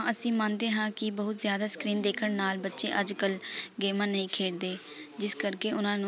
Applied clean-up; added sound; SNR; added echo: none; none; none; none.